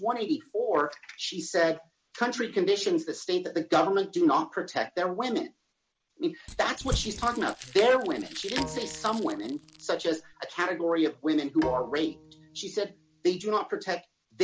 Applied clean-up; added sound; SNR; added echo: none; Bowed string instrument + Crumpling, crinkling / Crushing; 12 dB; none.